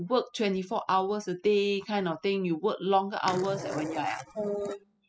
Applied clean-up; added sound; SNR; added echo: classical method spectral subtraction.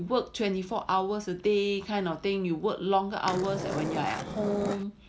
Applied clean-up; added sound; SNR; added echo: none; Skateboard; 5 dB; none.